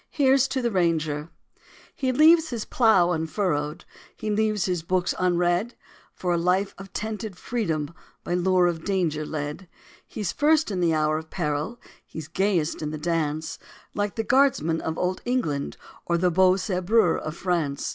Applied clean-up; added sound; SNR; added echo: none; none; none; none.